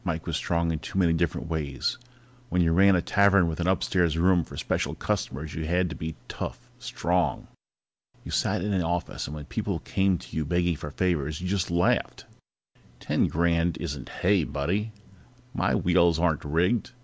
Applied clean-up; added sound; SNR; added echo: none; none; none; none.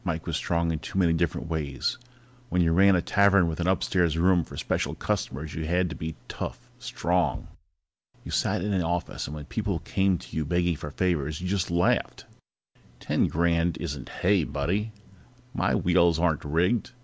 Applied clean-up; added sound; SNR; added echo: none; Bass drum; 18 dB; none.